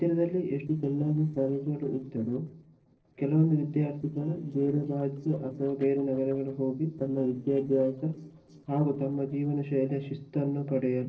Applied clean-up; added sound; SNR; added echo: neural separator model SepFormer DNS4.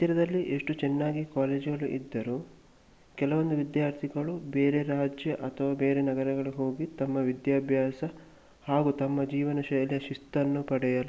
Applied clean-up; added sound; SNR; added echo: none; none; none; none.